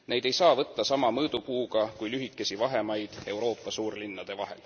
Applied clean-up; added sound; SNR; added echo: none; none; none; none.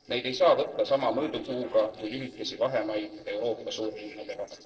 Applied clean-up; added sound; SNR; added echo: neural separator model SepFormer DNS4.